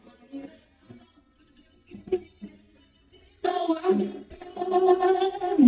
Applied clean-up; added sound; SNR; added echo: neural mask model DeepFilterNet 3.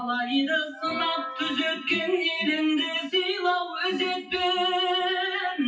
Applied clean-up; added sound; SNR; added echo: classical method WPE with log-MMSE.